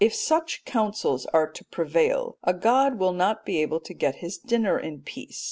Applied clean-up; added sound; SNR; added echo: none; none; none; none.